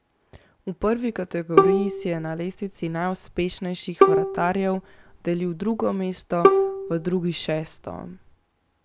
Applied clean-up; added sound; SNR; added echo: none; Bowed string instrument; -3 dB; none.